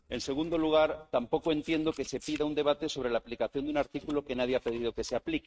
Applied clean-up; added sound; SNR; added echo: neural mask model RNNoise.